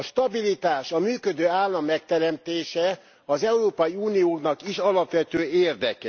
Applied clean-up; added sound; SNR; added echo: none; none; none; none.